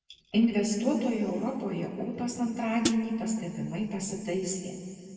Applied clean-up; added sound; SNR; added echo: none; Hi-hat; 1 dB; reverberation time 2.3 s.